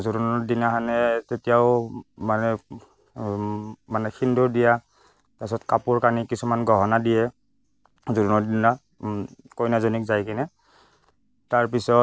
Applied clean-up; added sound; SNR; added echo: none; none; none; none.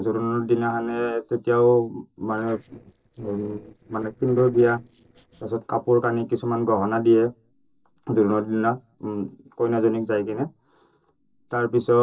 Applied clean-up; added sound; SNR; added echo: neural separator model SepFormer DNS4.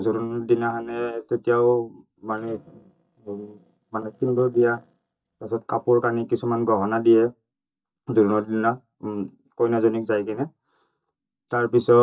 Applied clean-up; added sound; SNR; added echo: neural mask model DeepFilterNet 3.